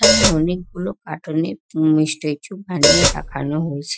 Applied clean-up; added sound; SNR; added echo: classical method Wiener filter.